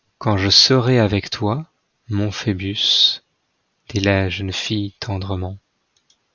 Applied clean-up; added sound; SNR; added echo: none; none; none; none.